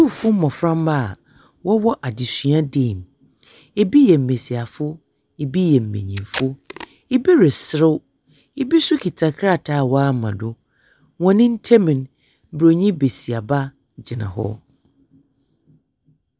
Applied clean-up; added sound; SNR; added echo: none; Packing tape, duct tape; 14 dB; none.